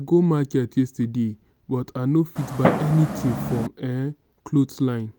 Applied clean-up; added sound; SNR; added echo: none; Fireworks; 2 dB; none.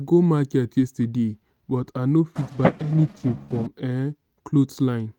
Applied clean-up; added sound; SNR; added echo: neural mask model RNNoise.